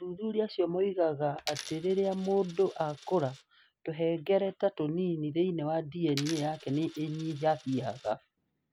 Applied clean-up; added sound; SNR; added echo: none; Coin (dropping); 16 dB; none.